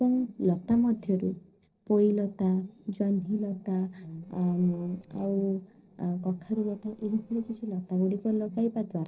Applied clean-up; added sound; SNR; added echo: neural separator model SepFormer DNS4.